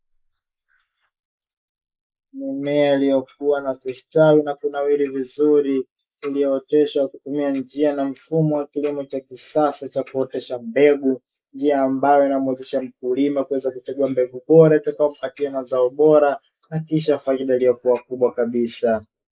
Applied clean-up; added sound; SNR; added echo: neural mask model Resemble Enhance denoiser.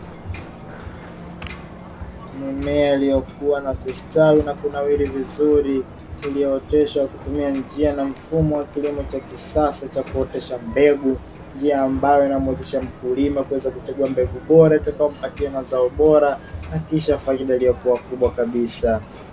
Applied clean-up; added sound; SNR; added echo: none; Ocean; 17 dB; none.